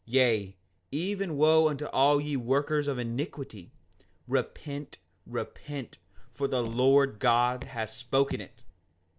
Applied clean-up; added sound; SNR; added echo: neural separator model SepFormer DNS4.